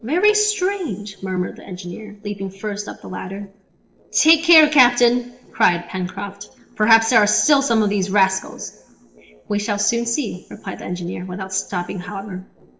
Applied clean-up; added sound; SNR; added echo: neural separator model SepFormer DNS4.